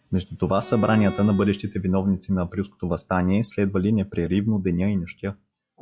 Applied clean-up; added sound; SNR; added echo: classical method log-MMSE.